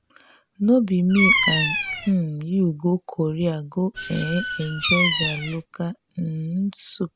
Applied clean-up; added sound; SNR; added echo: none; Bird vocalization, bird call, bird song; 4 dB; none.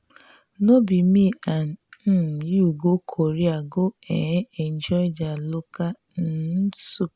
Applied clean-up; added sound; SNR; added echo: none; none; none; none.